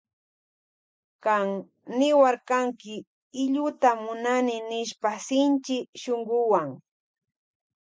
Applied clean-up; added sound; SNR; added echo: none; none; none; none.